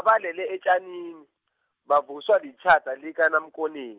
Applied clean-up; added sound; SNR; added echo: none; none; none; none.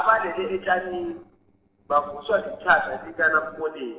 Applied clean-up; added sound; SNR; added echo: neural separator model SepFormer DNS4.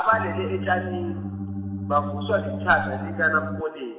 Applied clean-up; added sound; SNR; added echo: none; Organ; 5 dB; reverberation time 1.1 s.